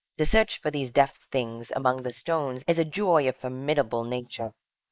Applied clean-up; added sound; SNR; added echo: neural mask model Resemble Enhance denoiser.